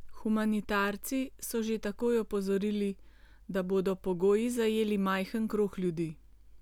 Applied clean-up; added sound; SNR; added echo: none; none; none; none.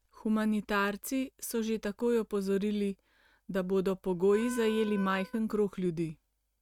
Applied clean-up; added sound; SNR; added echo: neural mask model RNNoise.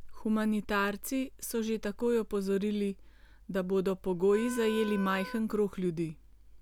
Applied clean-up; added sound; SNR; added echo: none; Wind instrument, woodwind instrument; 13 dB; none.